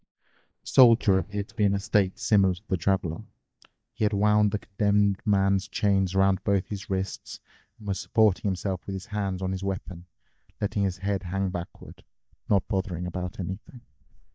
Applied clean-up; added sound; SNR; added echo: neural mask model DeepFilterNet 3.